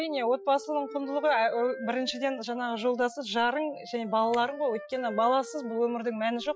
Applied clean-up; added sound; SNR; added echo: classical method Wiener filter.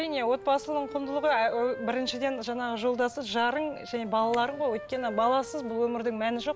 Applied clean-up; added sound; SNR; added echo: none; Wind instrument, woodwind instrument; 15 dB; none.